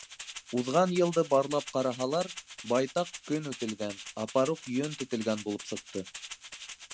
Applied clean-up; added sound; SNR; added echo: none; Rattle (instrument); 14 dB; none.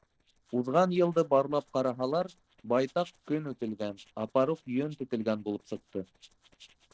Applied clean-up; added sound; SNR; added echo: neural separator model SepFormer DNS4.